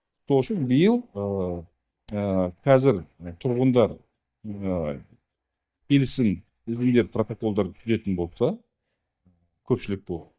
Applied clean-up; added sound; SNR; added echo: neural mask model DeepFilterNet 3.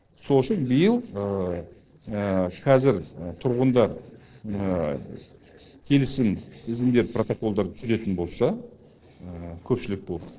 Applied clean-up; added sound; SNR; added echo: neural separator model SepFormer DNS4.